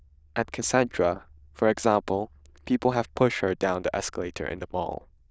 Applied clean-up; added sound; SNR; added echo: neural diffusion model UNIVERSE++.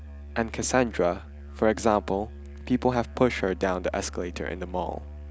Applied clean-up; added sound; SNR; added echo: none; Musical instrument; 13 dB; none.